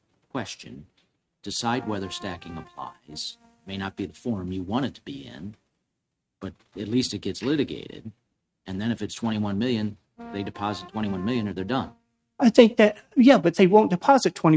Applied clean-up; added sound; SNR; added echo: neural mask model RNNoise.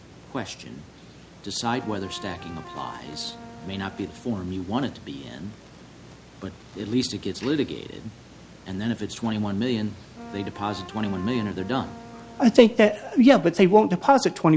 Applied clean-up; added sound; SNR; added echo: none; Wind instrument, woodwind instrument; 18 dB; none.